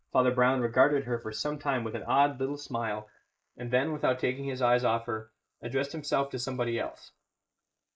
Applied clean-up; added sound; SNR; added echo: neural mask model Resemble Enhance denoiser.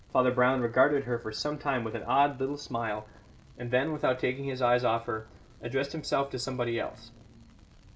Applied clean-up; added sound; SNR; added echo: none; none; none; none.